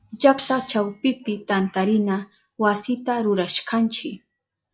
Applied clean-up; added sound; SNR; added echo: classical method log-MMSE.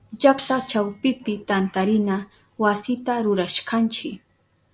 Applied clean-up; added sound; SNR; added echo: none; Cutlery, silverware; 12 dB; none.